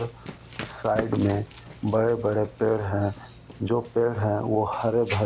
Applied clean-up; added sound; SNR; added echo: none; Run; 15 dB; none.